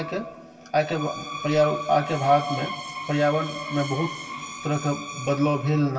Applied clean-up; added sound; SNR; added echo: none; Screech; 11 dB; reverberation time 0.2 s.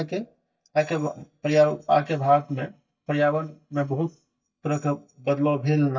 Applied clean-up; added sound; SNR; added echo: neural mask model DeepFilterNet 3.